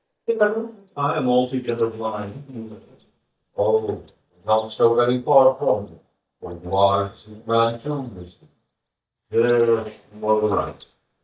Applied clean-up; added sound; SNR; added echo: neural mask model DeepFilterNet 3.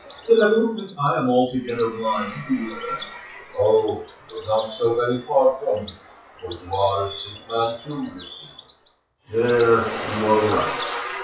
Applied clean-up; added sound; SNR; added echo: classical method WPE with log-MMSE.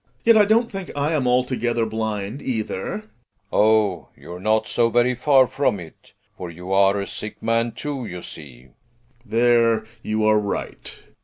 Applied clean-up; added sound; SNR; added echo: none; none; none; none.